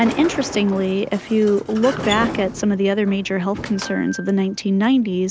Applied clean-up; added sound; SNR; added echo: none; Sliding door; 12 dB; none.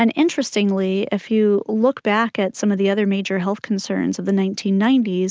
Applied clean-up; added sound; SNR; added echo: none; none; none; none.